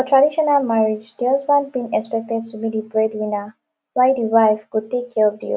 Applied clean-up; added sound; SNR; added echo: none; none; none; none.